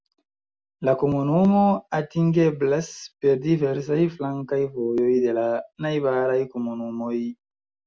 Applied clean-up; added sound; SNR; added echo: none; none; none; none.